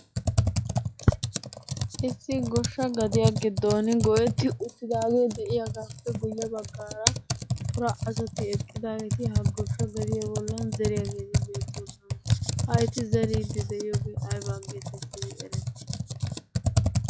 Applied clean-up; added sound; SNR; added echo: classical method log-MMSE.